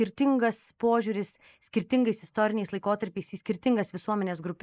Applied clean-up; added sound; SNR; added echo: neural mask model Resemble Enhance denoiser.